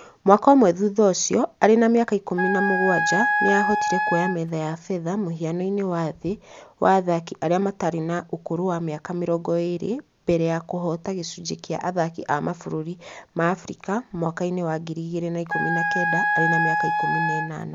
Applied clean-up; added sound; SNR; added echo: none; Wind instrument, woodwind instrument; 0 dB; none.